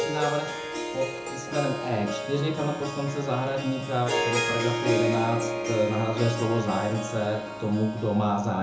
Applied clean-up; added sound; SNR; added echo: none; Harp; 4 dB; reverberation time 0.6 s.